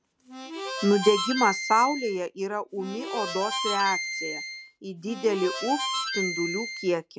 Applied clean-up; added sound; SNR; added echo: none; Harmonica; 5 dB; none.